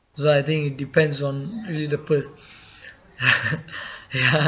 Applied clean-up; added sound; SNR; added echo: none; none; none; none.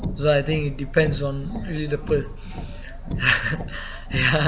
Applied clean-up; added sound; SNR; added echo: none; Car; 7 dB; none.